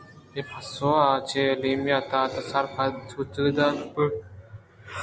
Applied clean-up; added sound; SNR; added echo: none; none; none; none.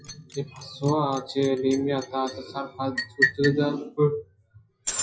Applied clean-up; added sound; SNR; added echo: classical method WPE with log-MMSE.